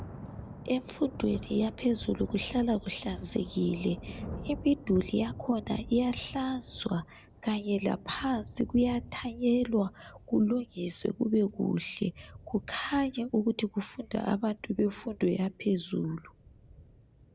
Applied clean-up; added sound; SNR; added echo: none; Thunder / Rain; 15 dB; none.